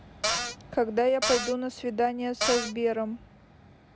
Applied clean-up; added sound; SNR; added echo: none; Cupboard open or close; 0 dB; none.